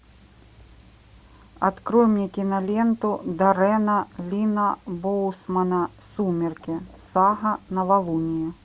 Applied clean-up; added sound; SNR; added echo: none; none; none; none.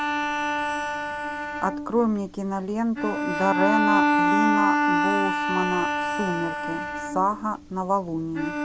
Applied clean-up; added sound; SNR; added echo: none; Bowed string instrument; -2 dB; none.